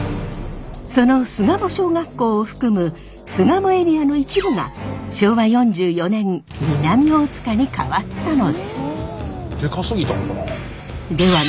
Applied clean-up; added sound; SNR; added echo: none; none; none; none.